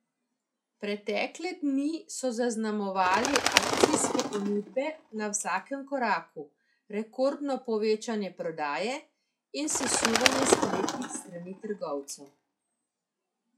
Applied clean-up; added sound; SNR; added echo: classical method log-MMSE.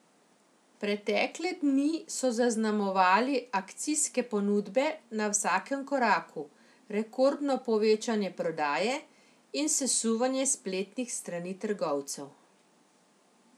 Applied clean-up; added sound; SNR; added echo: none; none; none; none.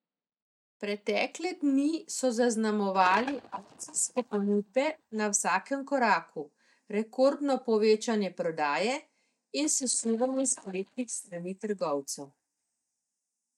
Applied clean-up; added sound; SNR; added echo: neural mask model DeepFilterNet 3.